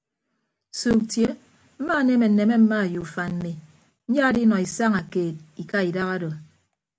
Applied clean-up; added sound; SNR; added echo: none; none; none; none.